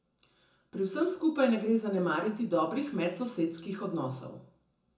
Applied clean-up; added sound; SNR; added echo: none; none; none; reverberation time 0.6 s.